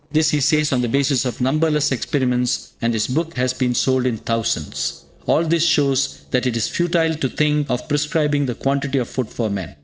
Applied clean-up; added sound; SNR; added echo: neural separator model SepFormer DNS4.